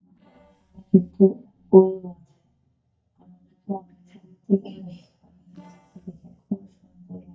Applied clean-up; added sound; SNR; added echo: neural mask model DeepFilterNet 3.